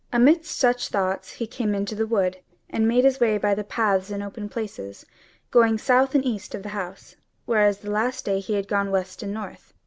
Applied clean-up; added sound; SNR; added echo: none; none; none; none.